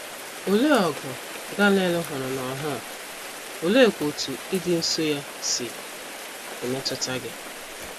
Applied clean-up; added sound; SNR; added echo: none; Rain; 10 dB; none.